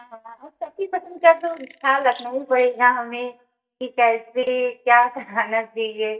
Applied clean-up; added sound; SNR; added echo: neural mask model DeepFilterNet 3.